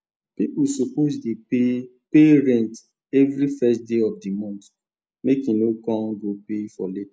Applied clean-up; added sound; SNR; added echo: none; none; none; none.